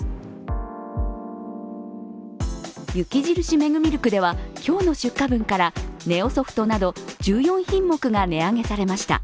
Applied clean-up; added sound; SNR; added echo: none; none; none; none.